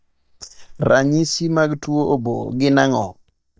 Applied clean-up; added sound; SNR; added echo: neural mask model DeepFilterNet 3.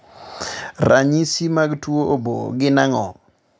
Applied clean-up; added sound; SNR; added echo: none; none; none; none.